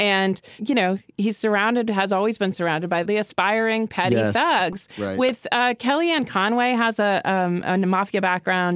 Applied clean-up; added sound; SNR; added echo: none; none; none; none.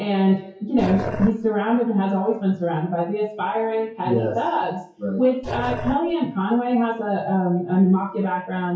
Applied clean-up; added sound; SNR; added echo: classical method WPE with log-MMSE.